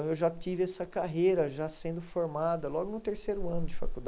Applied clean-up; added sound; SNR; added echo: neural mask model Resemble Enhance denoiser.